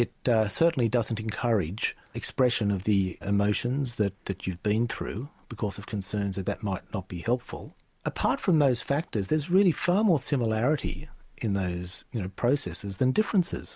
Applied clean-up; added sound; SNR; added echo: none; none; none; none.